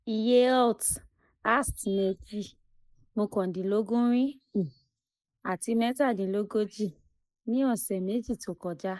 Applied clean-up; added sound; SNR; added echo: neural mask model Resemble Enhance denoiser.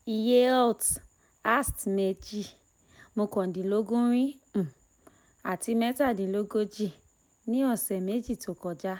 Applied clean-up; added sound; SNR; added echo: none; none; none; none.